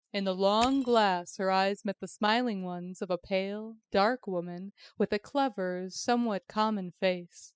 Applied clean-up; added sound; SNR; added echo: classical method spectral subtraction.